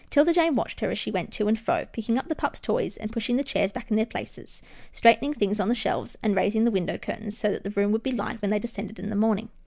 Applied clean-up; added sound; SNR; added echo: none; none; none; none.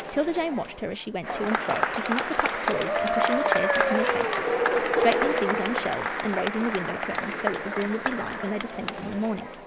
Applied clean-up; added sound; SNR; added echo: none; Applause / Crowd / Cheering; -3 dB; none.